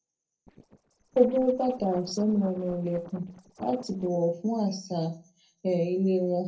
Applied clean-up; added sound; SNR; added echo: neural separator model SepFormer DNS4.